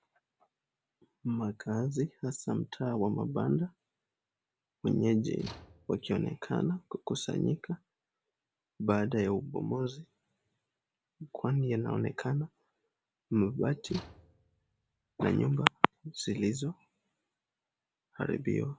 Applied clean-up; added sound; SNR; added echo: none; Slam / Tools; 17 dB; none.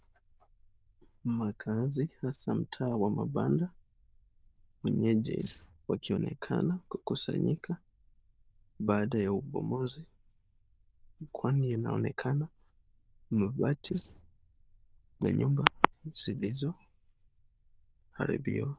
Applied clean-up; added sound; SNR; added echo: neural diffusion model UNIVERSE++.